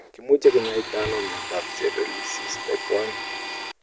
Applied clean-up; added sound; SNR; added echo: none; Domestic sounds, home sounds; 7 dB; none.